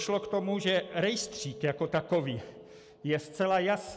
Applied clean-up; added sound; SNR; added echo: none; Chink, clink; 17 dB; none.